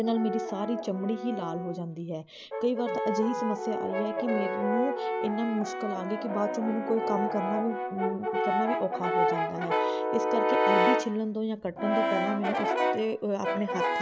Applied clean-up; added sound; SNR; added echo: none; Brass instrument; -2 dB; none.